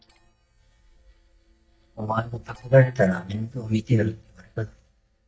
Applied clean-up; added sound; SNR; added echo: neural mask model DeepFilterNet 3.